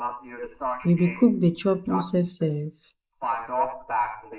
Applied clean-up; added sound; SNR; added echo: neural mask model Resemble Enhance denoiser.